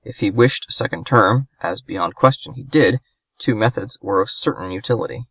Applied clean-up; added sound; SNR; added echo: none; none; none; none.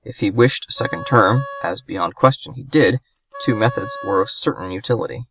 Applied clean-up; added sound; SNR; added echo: none; Wind instrument, woodwind instrument; 15 dB; none.